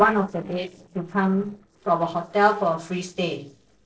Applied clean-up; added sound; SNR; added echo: neural separator model SepFormer DNS4.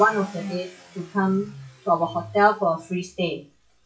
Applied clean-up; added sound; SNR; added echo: classical method WPE with log-MMSE.